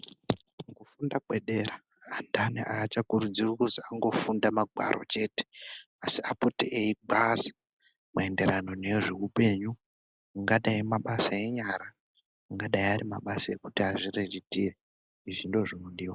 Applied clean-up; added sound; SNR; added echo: none; none; none; none.